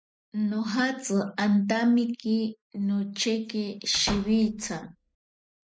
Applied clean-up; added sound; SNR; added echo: none; Slam / Wood; 14 dB; none.